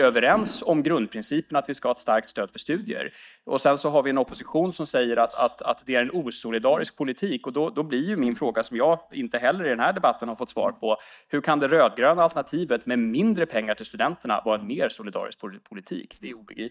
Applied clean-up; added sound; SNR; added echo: neural mask model DeepFilterNet 3.